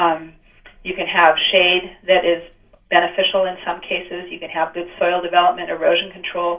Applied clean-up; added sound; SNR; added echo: none; none; none; reverberation time 0.2 s.